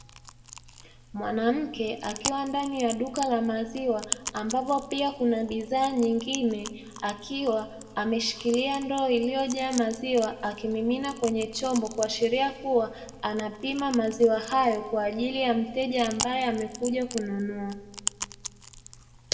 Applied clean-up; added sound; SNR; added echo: none; Chewing, mastication; 13 dB; reverberation time 1.3 s.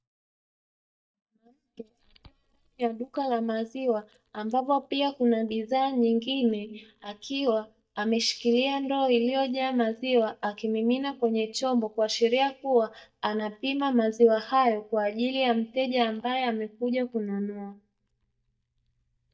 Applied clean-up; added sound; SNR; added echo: neural mask model DeepFilterNet 3.